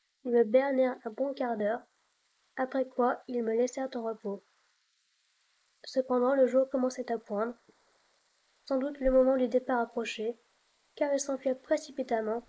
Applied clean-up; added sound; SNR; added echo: neural mask model Resemble Enhance denoiser.